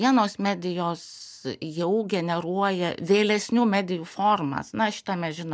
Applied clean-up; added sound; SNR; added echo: none; none; none; none.